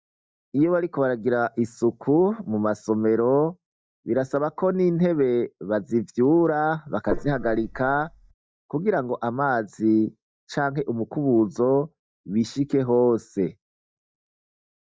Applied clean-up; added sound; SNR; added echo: neural mask model DeepFilterNet 3.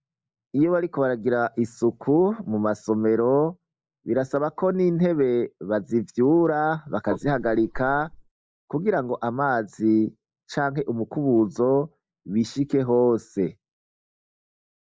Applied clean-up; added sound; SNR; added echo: neural mask model Resemble Enhance denoiser.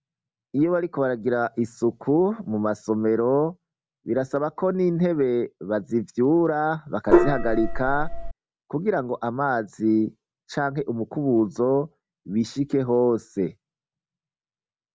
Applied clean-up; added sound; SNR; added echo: none; Gong; -4 dB; none.